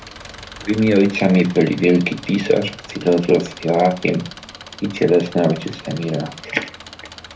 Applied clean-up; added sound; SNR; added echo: none; Engine; 18 dB; reverberation time 0.3 s.